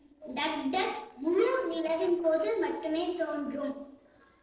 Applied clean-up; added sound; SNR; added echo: neural separator model SepFormer DNS4.